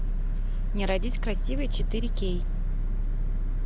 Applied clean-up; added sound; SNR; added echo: none; none; none; none.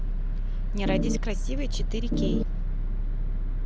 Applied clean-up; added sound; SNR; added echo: none; Organ; 0 dB; none.